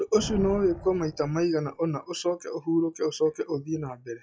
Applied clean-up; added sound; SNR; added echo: classical method log-MMSE.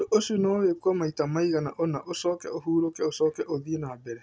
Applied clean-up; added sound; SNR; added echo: none; none; none; none.